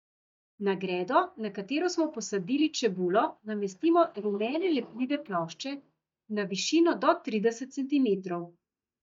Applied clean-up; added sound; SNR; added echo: neural mask model DeepFilterNet 3.